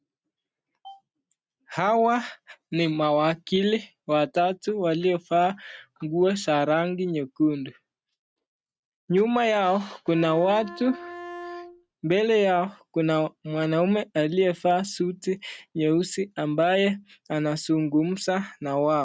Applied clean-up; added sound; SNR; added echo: neural mask model RNNoise.